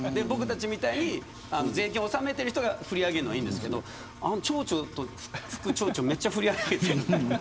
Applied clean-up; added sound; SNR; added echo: none; Engine; 16 dB; none.